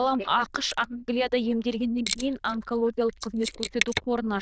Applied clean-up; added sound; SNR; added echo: neural diffusion model UNIVERSE++.